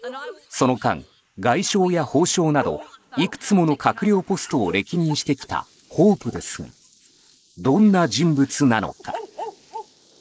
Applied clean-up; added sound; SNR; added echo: neural mask model Resemble Enhance denoiser.